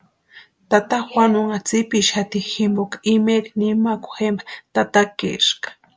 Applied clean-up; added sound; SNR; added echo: none; none; none; none.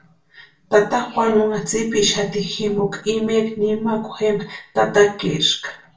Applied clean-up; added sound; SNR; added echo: none; none; none; reverberation time 0.3 s.